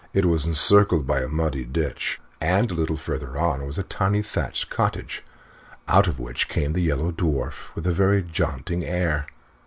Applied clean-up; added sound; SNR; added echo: none; none; none; none.